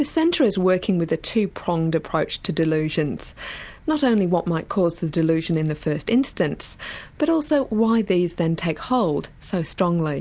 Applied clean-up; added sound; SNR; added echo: none; none; none; none.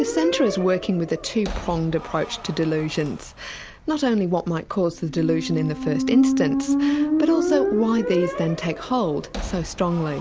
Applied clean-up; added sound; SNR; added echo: none; Squeak; 3 dB; none.